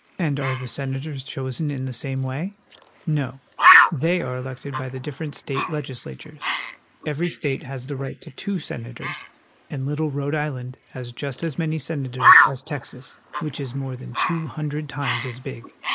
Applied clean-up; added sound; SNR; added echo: neural mask model Resemble Enhance denoiser.